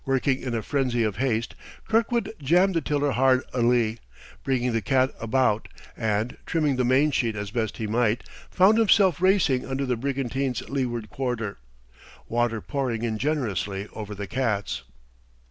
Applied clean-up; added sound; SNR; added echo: none; none; none; none.